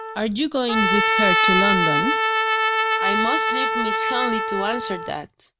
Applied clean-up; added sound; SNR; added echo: none; Trumpet; -3 dB; none.